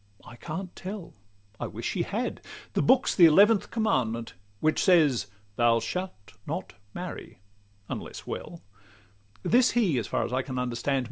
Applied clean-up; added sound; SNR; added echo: none; none; none; none.